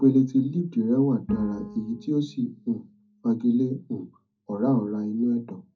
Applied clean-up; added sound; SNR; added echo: none; Bowed string instrument; 14 dB; reverberation time 0.3 s.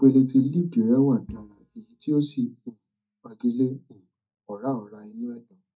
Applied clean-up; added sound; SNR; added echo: neural mask model DeepFilterNet 3.